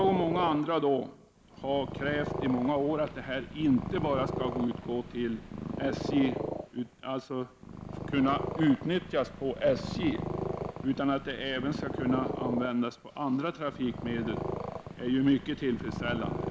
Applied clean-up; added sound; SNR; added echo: none; Purr; 6 dB; none.